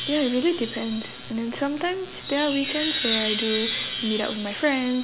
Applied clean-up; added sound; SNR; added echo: none; Wind chime; 5 dB; none.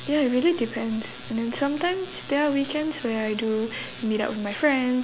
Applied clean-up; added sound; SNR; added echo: none; none; none; none.